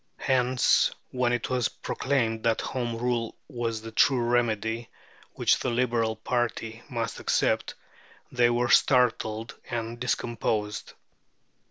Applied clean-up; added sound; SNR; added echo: none; none; none; none.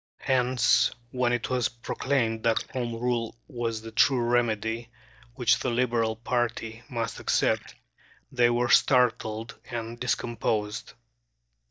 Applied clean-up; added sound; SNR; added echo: neural mask model DeepFilterNet 3.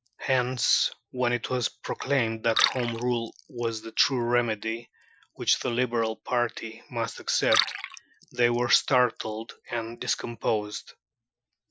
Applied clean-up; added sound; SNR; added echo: classical method Wiener filter.